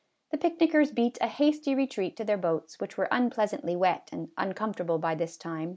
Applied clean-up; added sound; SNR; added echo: none; none; none; none.